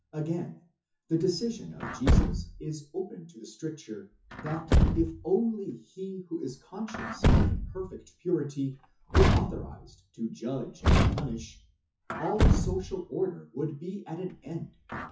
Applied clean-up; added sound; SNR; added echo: classical method WPE with log-MMSE.